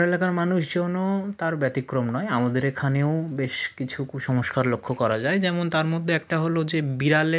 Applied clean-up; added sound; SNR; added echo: none; none; none; none.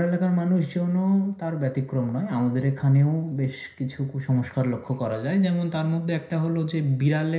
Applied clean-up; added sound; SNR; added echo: none; none; none; reverberation time 0.5 s.